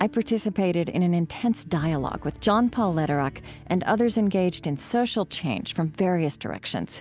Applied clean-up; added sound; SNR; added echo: none; none; none; none.